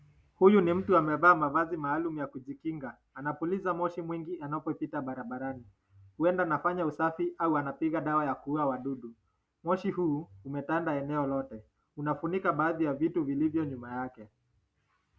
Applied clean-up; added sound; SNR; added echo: none; none; none; none.